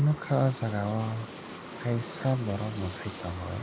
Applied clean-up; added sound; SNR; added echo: none; Aircraft; 16 dB; none.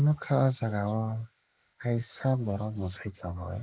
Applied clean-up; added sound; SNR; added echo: neural mask model Resemble Enhance denoiser.